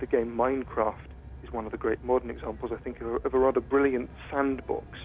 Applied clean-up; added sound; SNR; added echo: none; Aircraft; 15 dB; none.